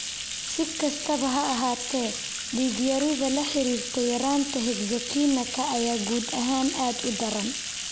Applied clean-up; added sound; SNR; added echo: none; Bathtub (filling or washing); 3 dB; none.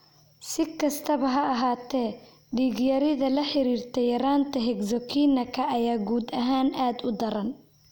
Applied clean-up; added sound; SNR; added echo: none; none; none; none.